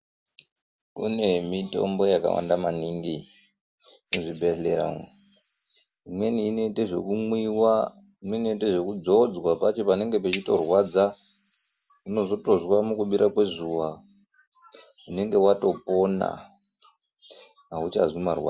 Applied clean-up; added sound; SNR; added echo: none; Bicycle bell; -4 dB; none.